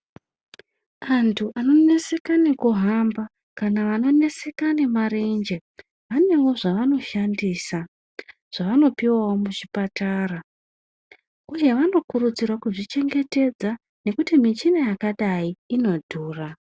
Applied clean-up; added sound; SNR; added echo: none; none; none; none.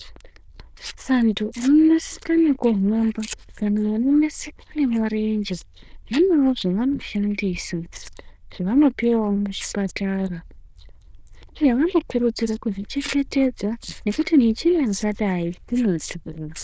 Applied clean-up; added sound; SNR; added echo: neural diffusion model UNIVERSE++.